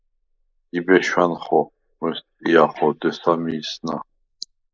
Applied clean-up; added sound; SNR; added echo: neural mask model Resemble Enhance denoiser.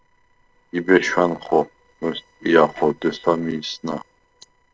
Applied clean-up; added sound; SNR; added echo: neural separator model SepFormer DNS4.